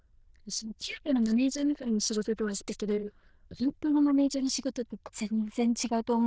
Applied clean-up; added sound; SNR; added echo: neural diffusion model UNIVERSE++.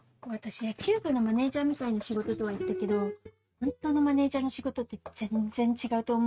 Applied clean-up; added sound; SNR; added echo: neural mask model RNNoise.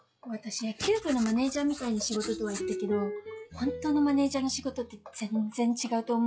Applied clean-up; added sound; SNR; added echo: classical method log-MMSE.